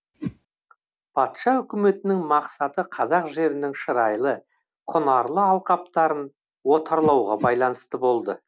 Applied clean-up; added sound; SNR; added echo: none; Whoosh, swoosh, swish; 10 dB; none.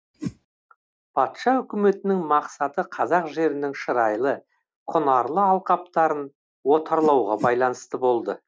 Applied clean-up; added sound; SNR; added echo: neural mask model Resemble Enhance denoiser.